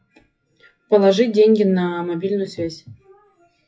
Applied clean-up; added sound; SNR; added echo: classical method WPE with log-MMSE.